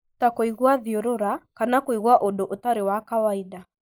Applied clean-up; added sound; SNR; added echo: neural mask model Resemble Enhance denoiser.